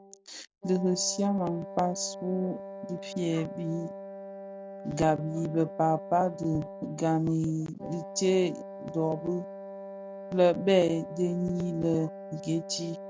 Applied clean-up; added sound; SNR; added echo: none; Wind instrument, woodwind instrument; 12 dB; none.